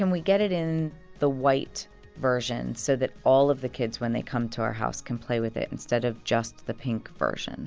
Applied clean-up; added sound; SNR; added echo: none; none; none; none.